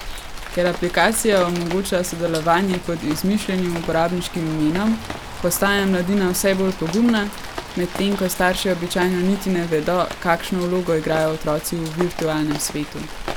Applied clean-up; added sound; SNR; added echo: none; Rain; 11 dB; none.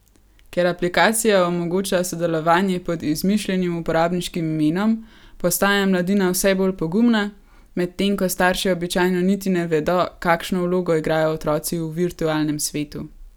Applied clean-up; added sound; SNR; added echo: none; none; none; none.